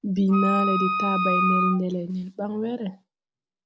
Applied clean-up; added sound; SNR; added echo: none; Wind instrument, woodwind instrument; 0 dB; none.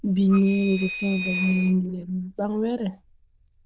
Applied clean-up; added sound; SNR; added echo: neural diffusion model UNIVERSE++.